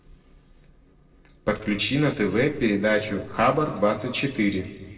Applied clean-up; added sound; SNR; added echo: neural separator model SepFormer DNS4.